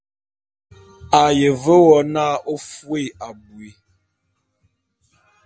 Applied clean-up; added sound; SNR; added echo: none; none; none; none.